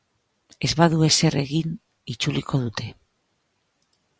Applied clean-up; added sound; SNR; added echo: none; none; none; none.